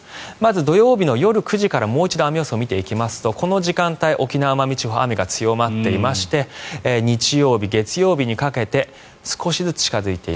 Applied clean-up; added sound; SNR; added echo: none; none; none; none.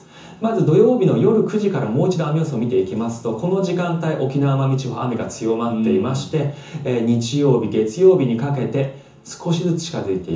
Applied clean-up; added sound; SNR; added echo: none; none; none; reverberation time 0.6 s.